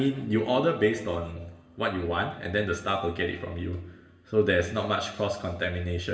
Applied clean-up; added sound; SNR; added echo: none; none; none; reverberation time 0.9 s.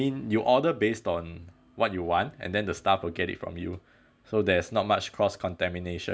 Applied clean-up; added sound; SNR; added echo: none; none; none; none.